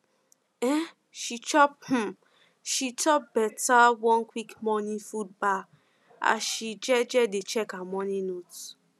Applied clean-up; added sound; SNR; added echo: none; none; none; none.